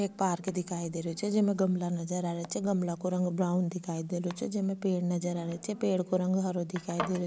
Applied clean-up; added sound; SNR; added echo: none; Domestic sounds, home sounds; 17 dB; none.